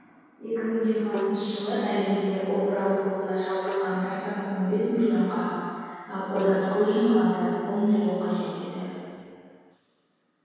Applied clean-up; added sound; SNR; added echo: none; Bowed string instrument; 11 dB; reverberation time 2.2 s.